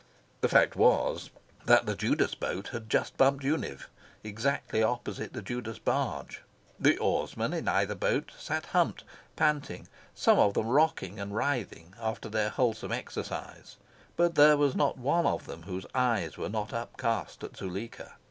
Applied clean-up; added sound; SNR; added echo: none; none; none; none.